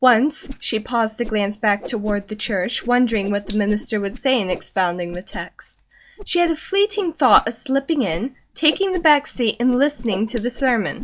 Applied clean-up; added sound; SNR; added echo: neural mask model DeepFilterNet 3.